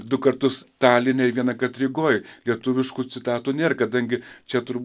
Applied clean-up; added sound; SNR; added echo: none; none; none; none.